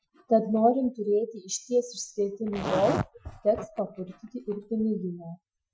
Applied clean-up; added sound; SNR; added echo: classical method Wiener filter.